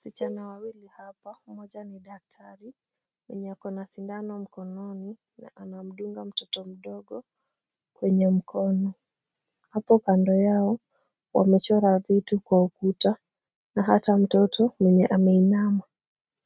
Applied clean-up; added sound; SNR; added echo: neural mask model RNNoise.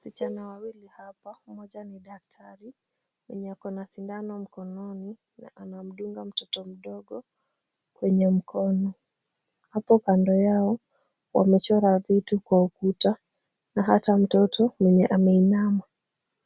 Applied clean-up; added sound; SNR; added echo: none; Cowbell; 17 dB; none.